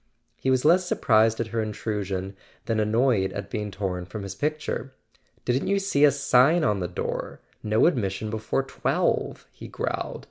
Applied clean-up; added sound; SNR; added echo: none; none; none; none.